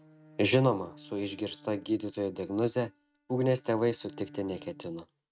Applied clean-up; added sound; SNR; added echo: neural mask model RNNoise.